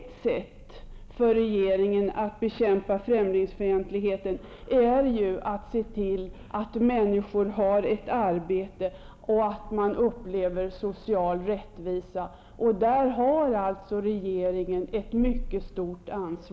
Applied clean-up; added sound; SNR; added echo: none; none; none; none.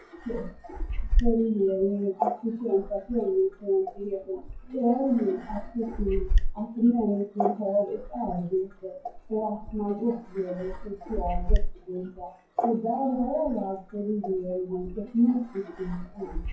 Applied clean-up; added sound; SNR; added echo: classical method WPE with log-MMSE.